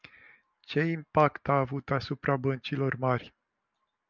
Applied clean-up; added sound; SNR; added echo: none; none; none; none.